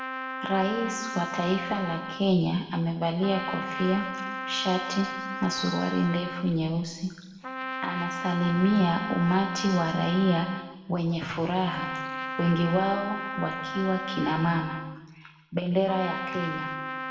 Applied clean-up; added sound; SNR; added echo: none; Trumpet; 8 dB; reverberation time 1.3 s.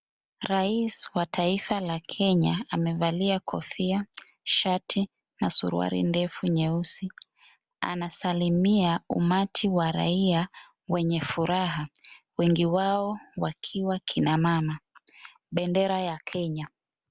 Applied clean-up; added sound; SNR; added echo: none; none; none; none.